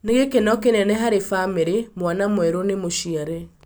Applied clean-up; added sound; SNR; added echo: none; none; none; none.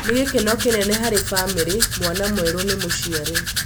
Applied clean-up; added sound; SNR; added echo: none; Domestic sounds, home sounds; 2 dB; none.